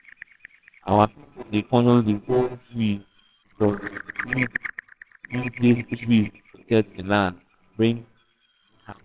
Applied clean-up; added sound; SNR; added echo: neural separator model SepFormer WHAMR!.